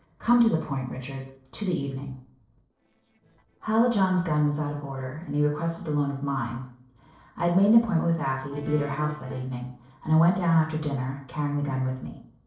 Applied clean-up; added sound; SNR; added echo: neural separator model SepFormer DNS4.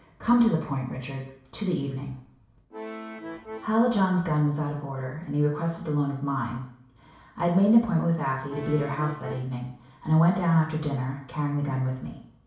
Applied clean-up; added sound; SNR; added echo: none; Accordion; 12 dB; reverberation time 0.6 s.